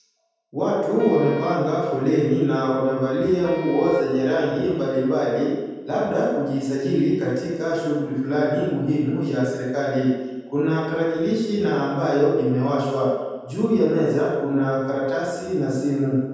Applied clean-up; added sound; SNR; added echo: none; Wind instrument, woodwind instrument; 18 dB; reverberation time 1.2 s.